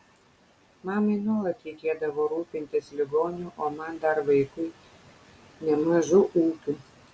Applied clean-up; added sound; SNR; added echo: none; none; none; none.